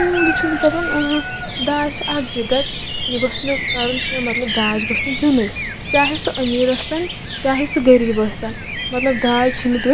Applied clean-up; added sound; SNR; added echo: none; Bird vocalization, bird call, bird song; 5 dB; none.